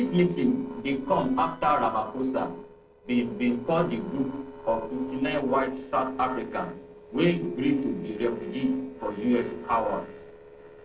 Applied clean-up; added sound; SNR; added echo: neural separator model SepFormer DNS4.